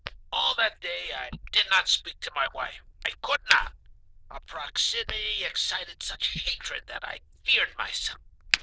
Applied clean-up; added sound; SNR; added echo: neural diffusion model UNIVERSE++.